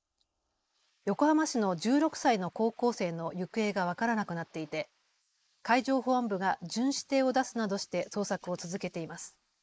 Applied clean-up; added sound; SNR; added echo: neural mask model Resemble Enhance denoiser.